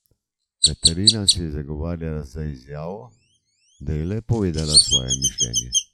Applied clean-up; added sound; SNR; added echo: classical method log-MMSE.